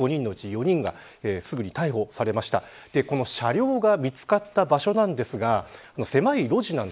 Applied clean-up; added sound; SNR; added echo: none; none; none; none.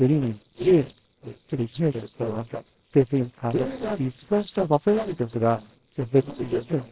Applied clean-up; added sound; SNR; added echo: neural separator model SepFormer WHAMR!.